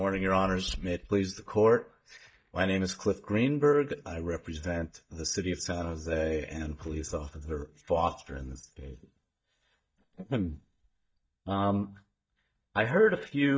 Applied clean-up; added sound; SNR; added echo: neural mask model DeepFilterNet 3.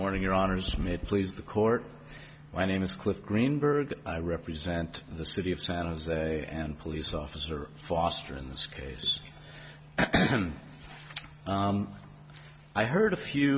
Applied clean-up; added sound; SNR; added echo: none; none; none; none.